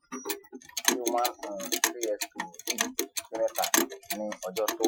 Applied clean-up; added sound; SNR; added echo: classical method Wiener filter.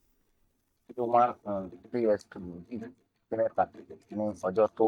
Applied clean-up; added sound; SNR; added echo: neural mask model DeepFilterNet 3.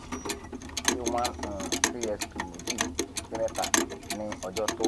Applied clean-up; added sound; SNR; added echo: none; Clock; -4 dB; none.